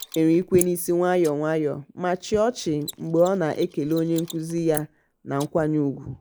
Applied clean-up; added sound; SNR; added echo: neural mask model Resemble Enhance denoiser.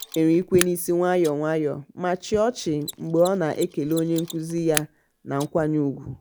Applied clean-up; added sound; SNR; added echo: none; Mechanisms; 14 dB; none.